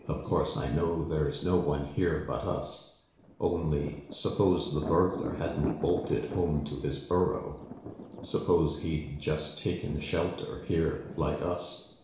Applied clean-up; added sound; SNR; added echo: none; Thunder; 13 dB; reverberation time 0.7 s.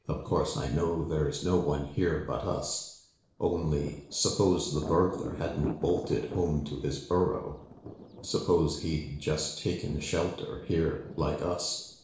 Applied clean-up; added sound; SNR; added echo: neural separator model SepFormer DNS4.